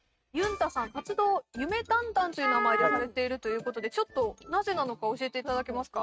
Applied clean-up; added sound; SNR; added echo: neural mask model RNNoise.